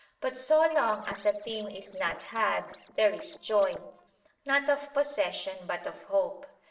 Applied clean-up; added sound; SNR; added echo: neural separator model SepFormer DNS4.